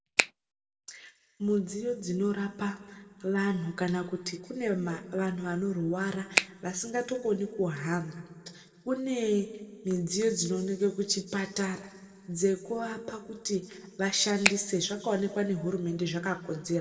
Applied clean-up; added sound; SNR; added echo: none; Finger snapping; -3 dB; reverberation time 1.5 s.